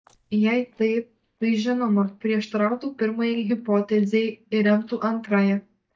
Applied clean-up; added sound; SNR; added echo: neural mask model DeepFilterNet 3.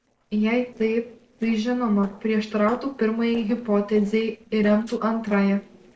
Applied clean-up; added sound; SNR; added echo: neural separator model SepFormer DNS4.